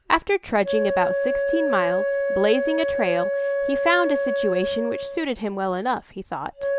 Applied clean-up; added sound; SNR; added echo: none; Wind instrument, woodwind instrument; 0 dB; none.